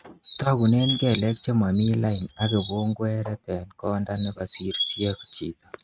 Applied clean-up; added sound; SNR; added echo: neural mask model RNNoise.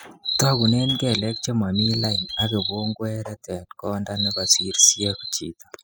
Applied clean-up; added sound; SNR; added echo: classical method spectral subtraction.